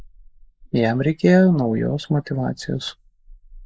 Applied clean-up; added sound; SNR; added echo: neural mask model Resemble Enhance denoiser.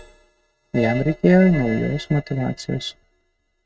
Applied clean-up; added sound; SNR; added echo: neural mask model RNNoise.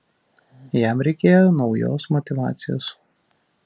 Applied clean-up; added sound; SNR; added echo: none; none; none; none.